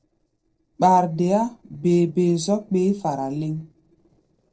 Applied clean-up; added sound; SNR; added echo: neural separator model SepFormer DNS4.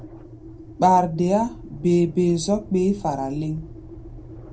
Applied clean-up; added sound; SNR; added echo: none; Engine; 16 dB; reverberation time 0.2 s.